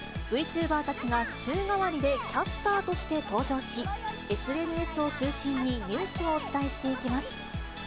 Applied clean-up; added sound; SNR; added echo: none; none; none; none.